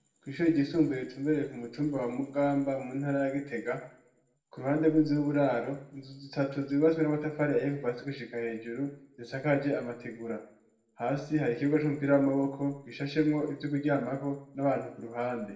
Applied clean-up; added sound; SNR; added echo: none; none; none; reverberation time 0.6 s.